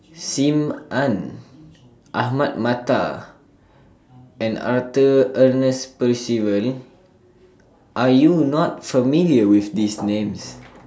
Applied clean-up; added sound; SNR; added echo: none; none; none; none.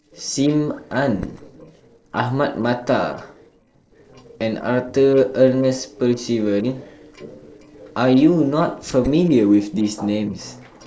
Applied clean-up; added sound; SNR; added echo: neural separator model SepFormer DNS4.